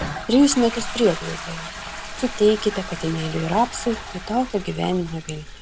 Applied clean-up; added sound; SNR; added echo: none; Toilet flush; 10 dB; none.